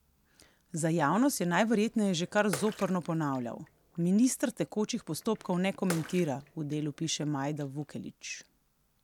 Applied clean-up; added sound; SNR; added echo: none; Bathtub (filling or washing) / Water / Splash, splatter; 17 dB; none.